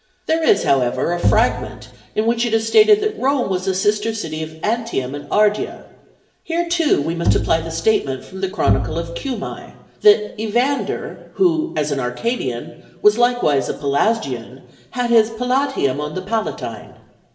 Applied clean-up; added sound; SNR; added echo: none; Bowed string instrument; 4 dB; reverberation time 0.8 s.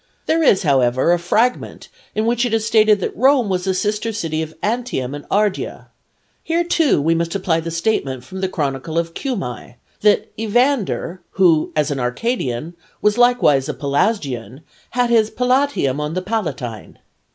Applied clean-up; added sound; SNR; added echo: none; none; none; none.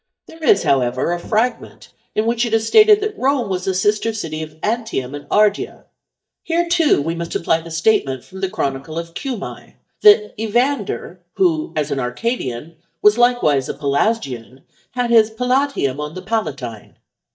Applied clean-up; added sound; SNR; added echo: neural mask model DeepFilterNet 3.